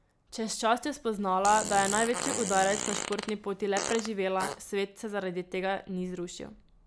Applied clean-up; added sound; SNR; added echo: none; Fart; 6 dB; none.